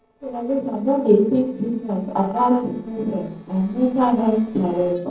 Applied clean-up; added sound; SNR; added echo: neural separator model SepFormer DNS4.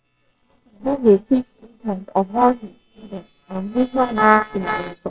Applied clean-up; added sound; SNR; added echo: neural separator model SepFormer WHAMR!.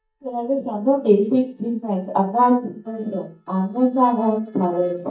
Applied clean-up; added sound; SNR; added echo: neural mask model DeepFilterNet 3.